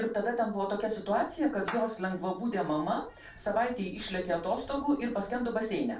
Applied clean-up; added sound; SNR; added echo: none; Meow / Clapping; 19 dB; reverberation time 0.3 s.